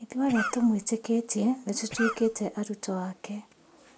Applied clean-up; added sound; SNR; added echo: none; Cough; 7 dB; none.